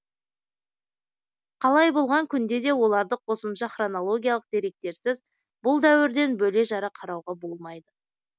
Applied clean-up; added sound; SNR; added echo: none; none; none; none.